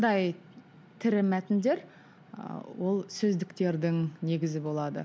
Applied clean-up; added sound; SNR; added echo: none; none; none; none.